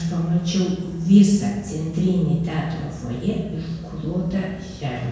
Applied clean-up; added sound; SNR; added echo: none; Aircraft; 19 dB; reverberation time 1.0 s.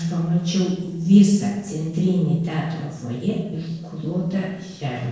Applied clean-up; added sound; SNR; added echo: neural separator model SepFormer DNS4.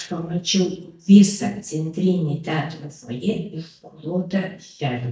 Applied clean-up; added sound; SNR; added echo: neural mask model DeepFilterNet 3.